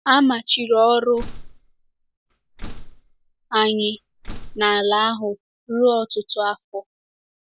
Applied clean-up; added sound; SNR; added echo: none; Slam; 13 dB; none.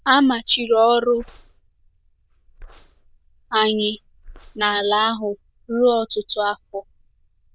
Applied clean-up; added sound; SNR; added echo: neural diffusion model UNIVERSE++.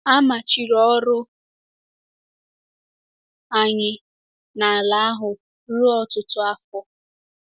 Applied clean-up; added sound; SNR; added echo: none; none; none; none.